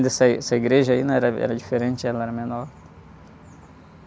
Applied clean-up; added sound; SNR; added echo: none; none; none; none.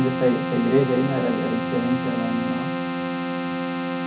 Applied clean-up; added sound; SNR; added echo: none; Keyboard (musical); 2 dB; reverberation time 0.3 s.